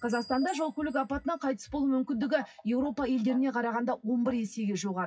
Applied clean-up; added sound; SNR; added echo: classical method WPE with log-MMSE.